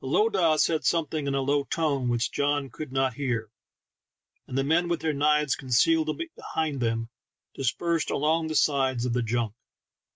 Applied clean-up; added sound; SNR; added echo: none; none; none; none.